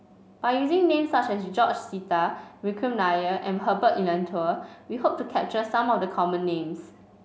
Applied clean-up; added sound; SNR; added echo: none; none; none; none.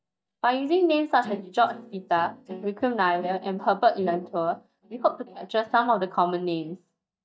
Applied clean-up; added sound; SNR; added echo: neural mask model DeepFilterNet 3.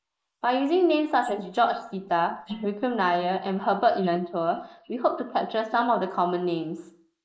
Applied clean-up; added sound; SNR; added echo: neural mask model Resemble Enhance denoiser.